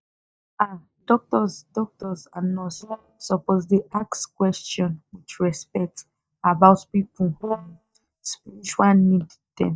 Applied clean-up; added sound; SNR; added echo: neural mask model DeepFilterNet 3.